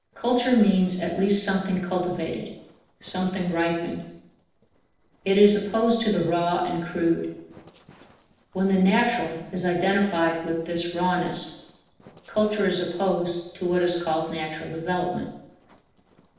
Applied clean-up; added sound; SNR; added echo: neural separator model SepFormer DNS4.